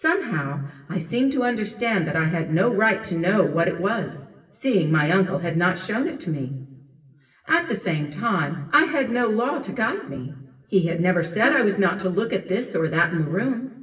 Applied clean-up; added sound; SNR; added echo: none; Bowed string instrument; 12 dB; reverberation time 0.9 s.